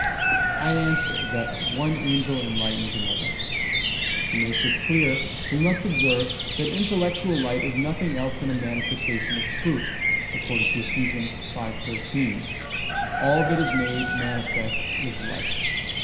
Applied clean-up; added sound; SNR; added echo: none; Bird vocalization, bird call, bird song; -2 dB; reverberation time 0.9 s.